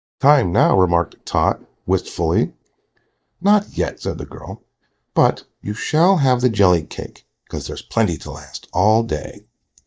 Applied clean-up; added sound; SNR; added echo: neural mask model DeepFilterNet 3.